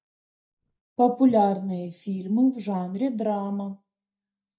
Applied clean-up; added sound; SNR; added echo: neural mask model DeepFilterNet 3.